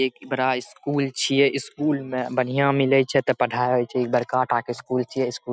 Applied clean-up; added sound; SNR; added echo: none; none; none; none.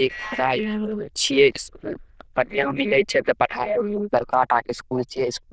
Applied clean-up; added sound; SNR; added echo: neural diffusion model UNIVERSE++.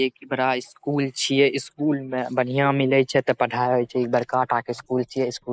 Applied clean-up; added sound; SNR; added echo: neural mask model Resemble Enhance denoiser.